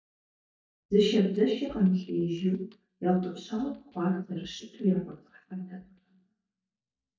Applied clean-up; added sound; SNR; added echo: neural mask model DeepFilterNet 3.